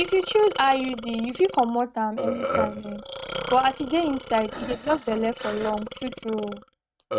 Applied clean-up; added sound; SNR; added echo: neural mask model RNNoise.